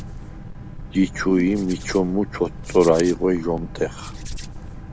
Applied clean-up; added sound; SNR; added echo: none; Hands + Boat, Water vehicle; 11 dB; none.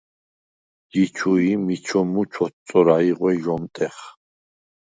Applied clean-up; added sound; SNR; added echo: none; none; none; none.